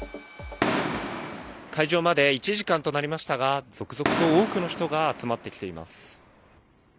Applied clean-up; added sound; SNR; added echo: none; Fireworks; 5 dB; none.